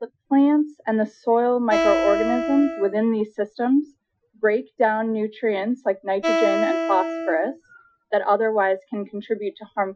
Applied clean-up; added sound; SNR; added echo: classical method Wiener filter.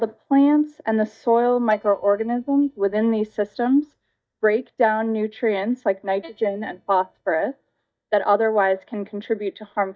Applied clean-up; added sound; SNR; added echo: neural mask model DeepFilterNet 3.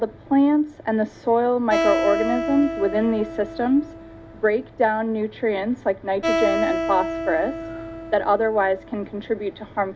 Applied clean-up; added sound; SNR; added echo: none; Acoustic guitar; 7 dB; none.